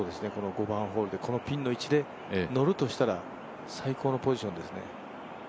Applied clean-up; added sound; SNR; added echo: none; none; none; none.